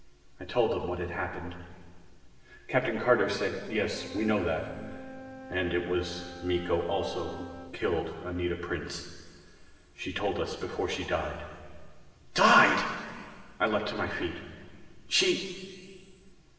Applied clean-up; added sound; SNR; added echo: none; Wind instrument, woodwind instrument; 19 dB; reverberation time 2.4 s.